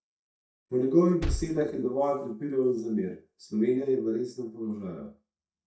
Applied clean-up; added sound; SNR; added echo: neural mask model DeepFilterNet 3.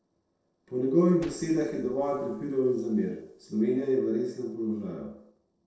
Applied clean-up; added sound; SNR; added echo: neural separator model SepFormer DNS4.